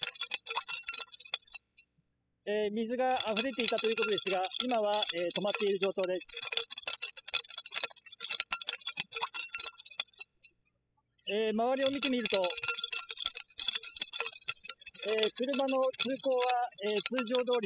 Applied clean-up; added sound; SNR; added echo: classical method spectral subtraction.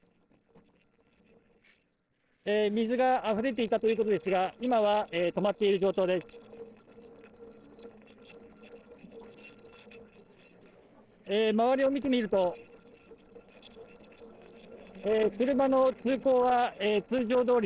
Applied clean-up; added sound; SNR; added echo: neural separator model SepFormer DNS4.